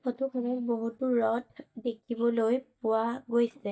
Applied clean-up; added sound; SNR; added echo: neural mask model DeepFilterNet 3.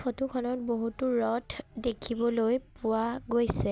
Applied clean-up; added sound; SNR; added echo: none; none; none; none.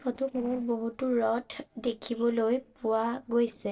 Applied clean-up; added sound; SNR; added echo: neural separator model SepFormer DNS4.